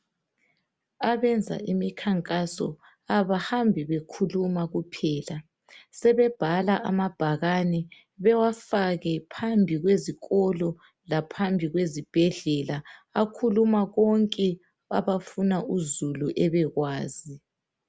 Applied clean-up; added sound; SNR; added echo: none; none; none; none.